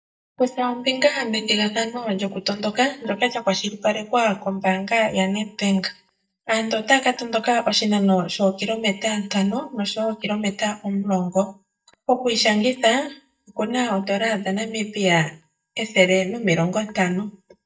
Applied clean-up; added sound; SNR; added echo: neural mask model DeepFilterNet 3.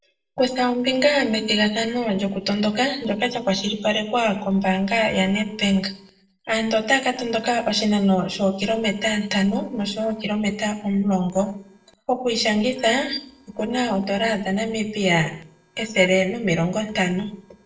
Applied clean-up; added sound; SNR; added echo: neural separator model SepFormer DNS4.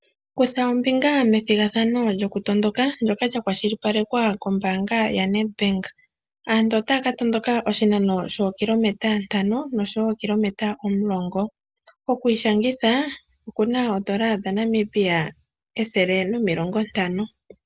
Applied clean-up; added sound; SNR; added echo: none; none; none; none.